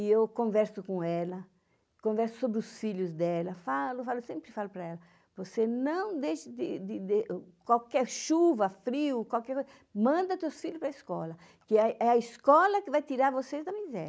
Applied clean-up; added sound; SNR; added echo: none; none; none; none.